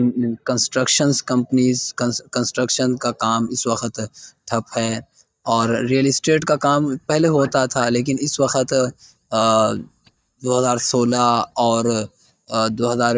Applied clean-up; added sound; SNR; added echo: neural mask model DeepFilterNet 3.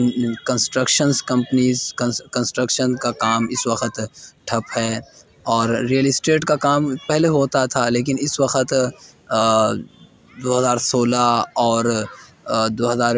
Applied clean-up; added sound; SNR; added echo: none; none; none; none.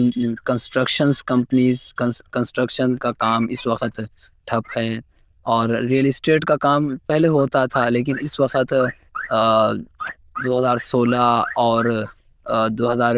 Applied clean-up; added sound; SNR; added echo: neural diffusion model UNIVERSE++.